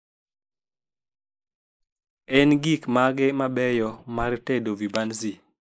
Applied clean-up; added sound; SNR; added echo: neural mask model Resemble Enhance denoiser.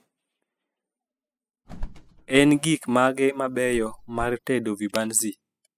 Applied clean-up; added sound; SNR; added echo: classical method spectral subtraction.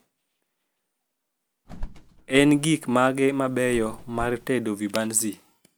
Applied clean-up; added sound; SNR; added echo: none; Bird; 14 dB; none.